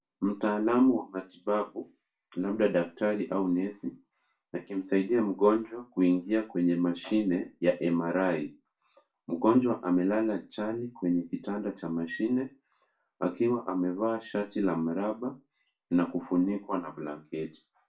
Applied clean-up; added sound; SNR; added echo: none; none; none; reverberation time 0.2 s.